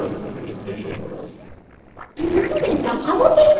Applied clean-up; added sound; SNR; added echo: neural separator model SepFormer DNS4.